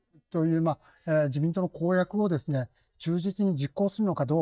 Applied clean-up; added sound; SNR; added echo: neural mask model DeepFilterNet 3.